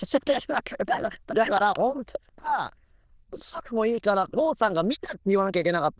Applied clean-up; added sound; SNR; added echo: neural diffusion model UNIVERSE++.